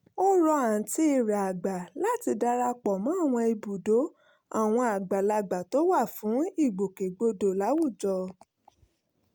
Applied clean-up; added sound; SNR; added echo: none; none; none; none.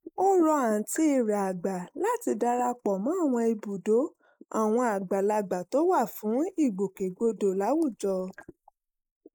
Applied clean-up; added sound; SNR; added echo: neural mask model Resemble Enhance denoiser.